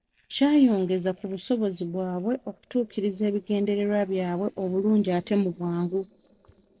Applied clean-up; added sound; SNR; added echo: neural separator model SepFormer DNS4.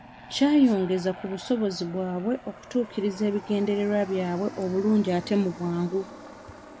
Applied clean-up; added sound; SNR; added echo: none; Aircraft; 17 dB; none.